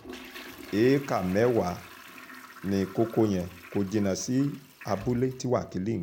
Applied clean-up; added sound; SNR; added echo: none; Toilet flush; 18 dB; none.